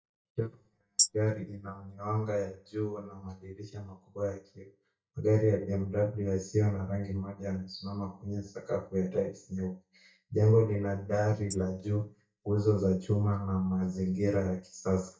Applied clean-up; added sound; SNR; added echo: neural mask model DeepFilterNet 3.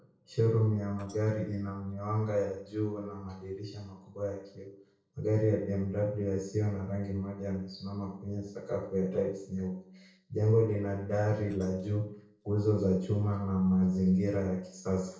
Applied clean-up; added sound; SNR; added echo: neural separator model SepFormer DNS4.